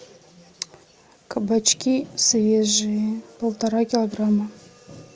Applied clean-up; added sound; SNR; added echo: none; none; none; none.